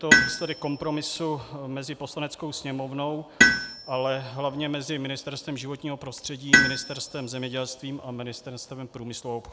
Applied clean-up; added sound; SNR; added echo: none; Tools; -4 dB; none.